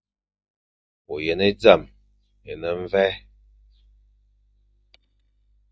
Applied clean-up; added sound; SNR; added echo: neural mask model DeepFilterNet 3.